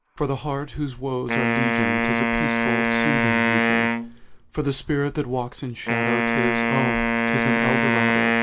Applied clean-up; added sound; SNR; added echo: none; Wind instrument, woodwind instrument; -5 dB; none.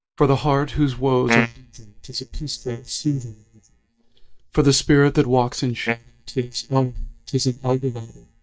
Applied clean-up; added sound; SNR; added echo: neural mask model DeepFilterNet 3.